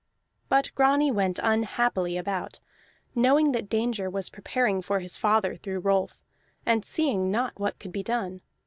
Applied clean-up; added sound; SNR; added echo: none; none; none; none.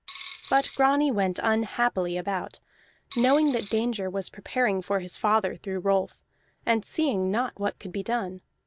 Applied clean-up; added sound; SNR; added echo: none; Coin (dropping); 14 dB; none.